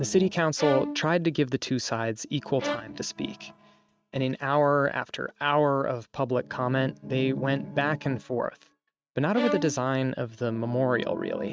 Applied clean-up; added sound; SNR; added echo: neural mask model RNNoise.